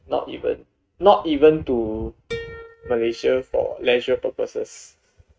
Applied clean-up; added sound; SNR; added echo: neural mask model RNNoise.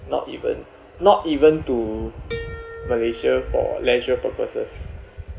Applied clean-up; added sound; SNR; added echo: none; Harp; 16 dB; none.